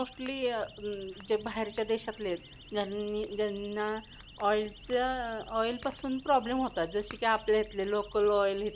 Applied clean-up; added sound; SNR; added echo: none; Siren + Crack / Crackle; 18 dB; none.